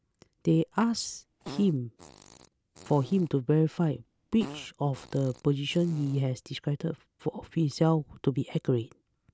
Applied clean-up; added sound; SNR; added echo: none; Fart; 20 dB; none.